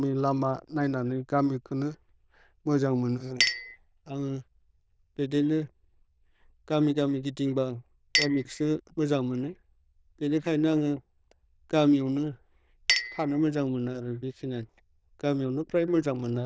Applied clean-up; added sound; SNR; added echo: neural diffusion model UNIVERSE++.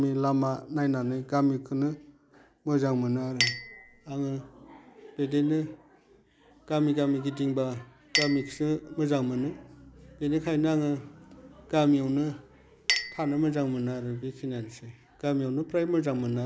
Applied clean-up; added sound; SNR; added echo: none; Chink, clink; 11 dB; none.